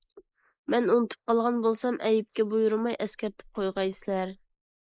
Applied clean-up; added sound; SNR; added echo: neural mask model Resemble Enhance denoiser.